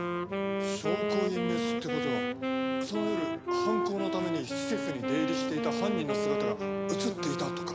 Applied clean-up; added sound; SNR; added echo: none; Wind instrument, woodwind instrument; -3 dB; none.